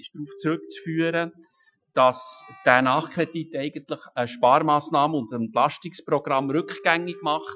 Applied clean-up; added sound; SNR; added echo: classical method Wiener filter.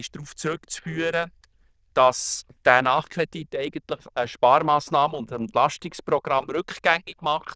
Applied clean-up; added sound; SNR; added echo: neural diffusion model UNIVERSE++.